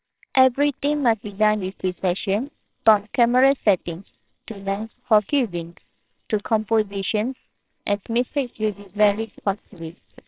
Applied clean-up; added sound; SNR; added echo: neural separator model SepFormer WHAMR!.